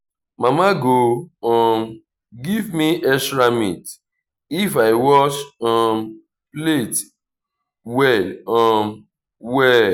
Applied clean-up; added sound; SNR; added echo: none; none; none; none.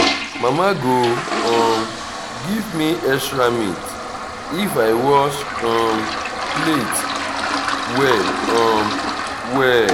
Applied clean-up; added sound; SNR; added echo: none; Toilet flush; 4 dB; none.